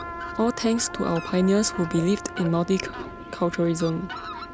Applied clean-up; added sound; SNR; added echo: none; Fowl + Trumpet; 11 dB; none.